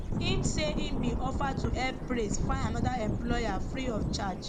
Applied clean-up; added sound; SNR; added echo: none; Bird / Dog + Thunder / Rain; -4 dB; none.